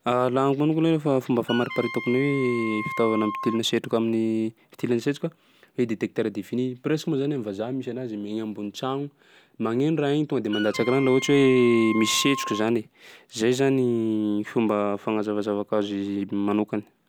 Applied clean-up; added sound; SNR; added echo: none; Wind instrument, woodwind instrument; 10 dB; none.